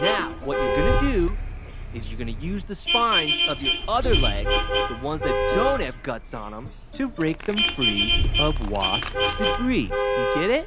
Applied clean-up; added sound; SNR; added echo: none; Vehicle horn, car horn, honking + Engine starting / Car; -3 dB; none.